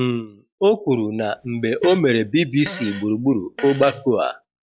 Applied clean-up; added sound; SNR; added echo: classical method log-MMSE.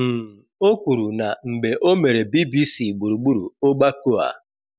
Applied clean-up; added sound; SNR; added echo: none; none; none; none.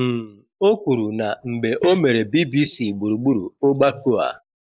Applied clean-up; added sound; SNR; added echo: neural mask model Resemble Enhance denoiser.